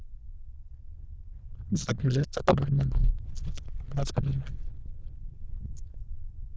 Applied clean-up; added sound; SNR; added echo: neural diffusion model UNIVERSE++.